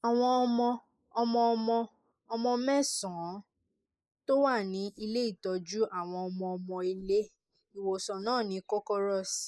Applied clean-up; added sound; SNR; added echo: neural mask model Resemble Enhance denoiser.